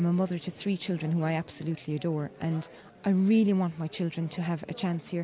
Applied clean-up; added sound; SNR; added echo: none; none; none; none.